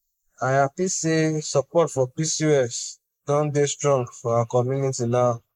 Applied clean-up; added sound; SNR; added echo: neural mask model Resemble Enhance denoiser.